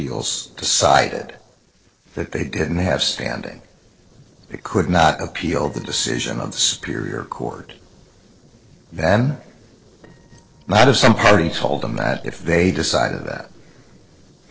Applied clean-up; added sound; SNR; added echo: neural separator model SepFormer DNS4.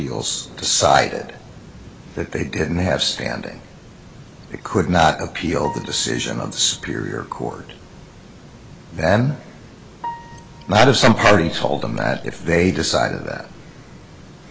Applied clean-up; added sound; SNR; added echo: none; Piano; 19 dB; none.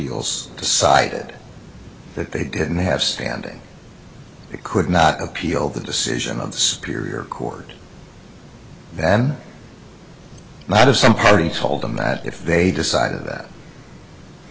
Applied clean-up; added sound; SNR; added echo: none; none; none; none.